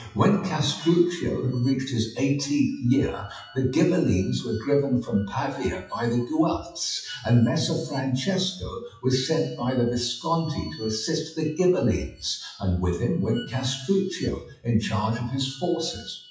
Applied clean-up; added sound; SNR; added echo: classical method WPE with log-MMSE.